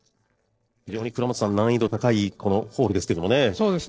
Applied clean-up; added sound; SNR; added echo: neural separator model SepFormer DNS4.